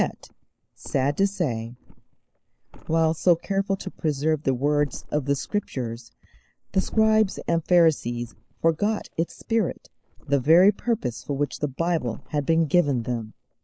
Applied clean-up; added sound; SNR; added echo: neural mask model Resemble Enhance denoiser.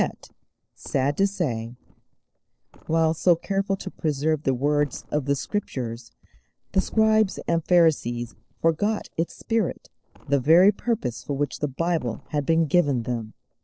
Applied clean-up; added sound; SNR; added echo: neural separator model SepFormer DNS4.